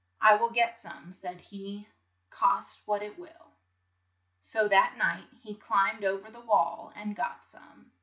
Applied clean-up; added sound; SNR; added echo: none; none; none; none.